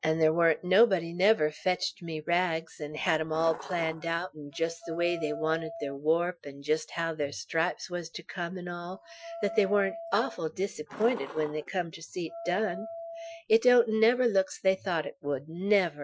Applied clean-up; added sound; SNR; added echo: classical method Wiener filter.